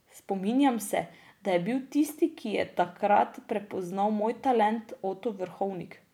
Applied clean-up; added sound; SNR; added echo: none; none; none; none.